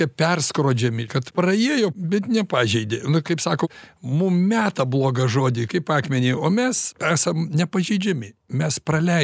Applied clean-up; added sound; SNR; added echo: none; none; none; none.